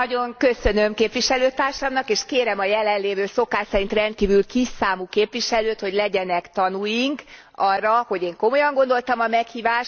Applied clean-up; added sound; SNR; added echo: none; none; none; none.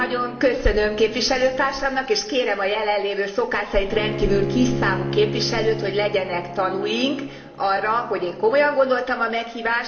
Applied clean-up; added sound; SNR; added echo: none; Bowed string instrument; 10 dB; reverberation time 1.6 s.